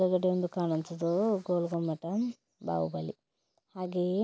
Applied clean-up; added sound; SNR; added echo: none; none; none; none.